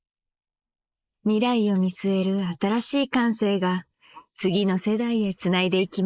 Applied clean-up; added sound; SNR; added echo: neural mask model Resemble Enhance denoiser.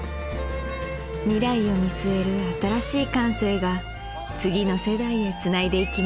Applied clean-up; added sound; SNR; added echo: none; Cheering; 14 dB; none.